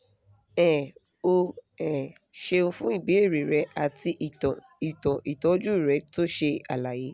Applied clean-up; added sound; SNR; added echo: none; none; none; none.